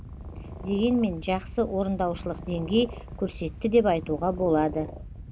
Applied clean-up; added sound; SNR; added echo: none; Purr + Wind / Boat, Water vehicle; 12 dB; none.